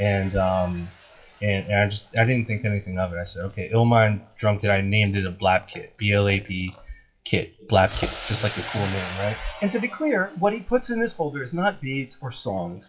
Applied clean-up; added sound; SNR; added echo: classical method WPE with log-MMSE.